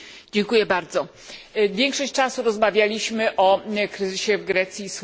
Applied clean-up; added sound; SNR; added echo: none; none; none; none.